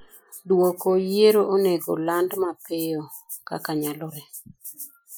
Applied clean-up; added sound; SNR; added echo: classical method Wiener filter.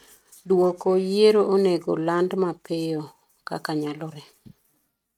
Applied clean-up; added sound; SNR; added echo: neural mask model RNNoise.